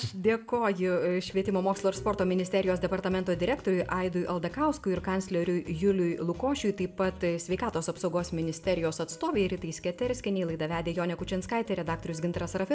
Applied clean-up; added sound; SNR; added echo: none; Telephone; 15 dB; reverberation time 0.3 s.